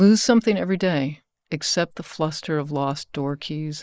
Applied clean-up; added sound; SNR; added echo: neural mask model Resemble Enhance denoiser.